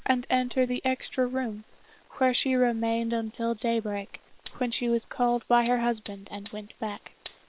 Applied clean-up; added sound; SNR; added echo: neural separator model SepFormer WHAM!.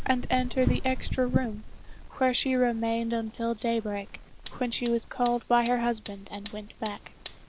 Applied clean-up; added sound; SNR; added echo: none; Fire; 7 dB; none.